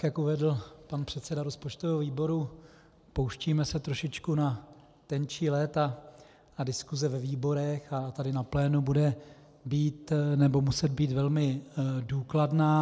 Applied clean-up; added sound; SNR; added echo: none; none; none; none.